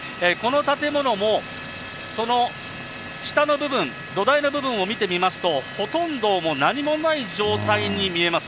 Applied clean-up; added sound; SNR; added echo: none; none; none; none.